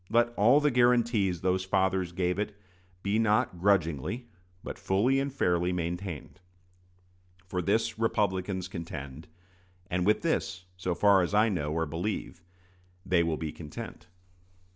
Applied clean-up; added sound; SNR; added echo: none; none; none; none.